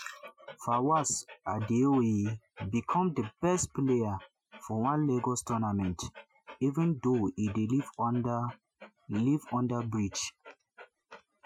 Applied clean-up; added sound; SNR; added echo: classical method Wiener filter.